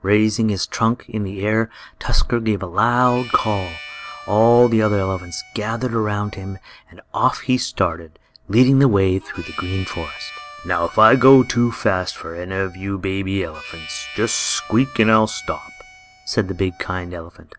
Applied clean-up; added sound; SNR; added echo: none; Harmonica; 18 dB; none.